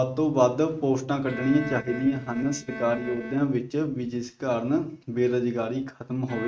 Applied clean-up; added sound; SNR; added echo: neural mask model RNNoise.